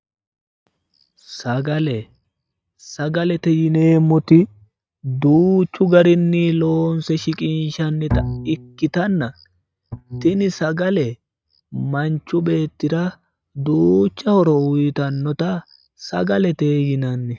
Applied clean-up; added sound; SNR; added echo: neural mask model RNNoise.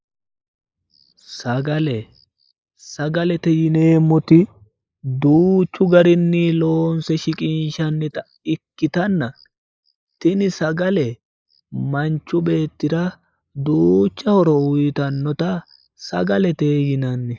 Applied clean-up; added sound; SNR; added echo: neural mask model Resemble Enhance denoiser.